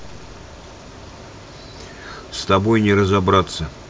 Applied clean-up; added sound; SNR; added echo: none; none; none; none.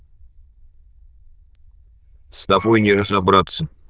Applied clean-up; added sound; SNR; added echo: neural diffusion model UNIVERSE++.